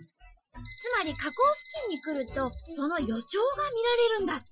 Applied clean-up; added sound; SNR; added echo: classical method Wiener filter.